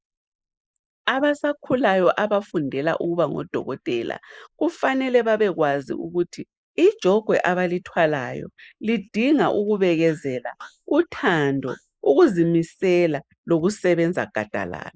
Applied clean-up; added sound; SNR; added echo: neural mask model Resemble Enhance denoiser.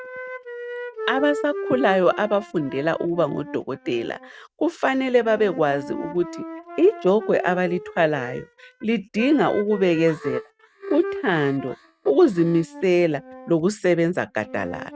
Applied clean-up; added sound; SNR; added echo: neural mask model RNNoise.